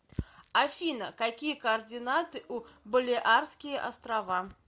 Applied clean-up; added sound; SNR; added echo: none; none; none; none.